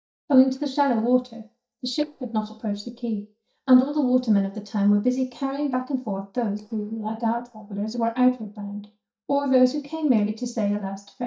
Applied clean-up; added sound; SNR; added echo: neural mask model DeepFilterNet 3.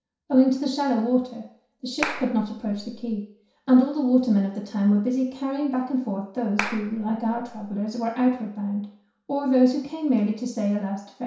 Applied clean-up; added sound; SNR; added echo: none; Clapping; 10 dB; reverberation time 0.6 s.